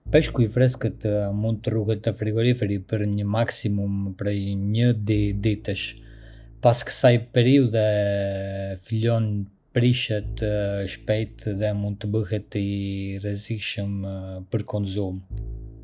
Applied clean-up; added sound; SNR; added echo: none; Bowed string instrument; 18 dB; none.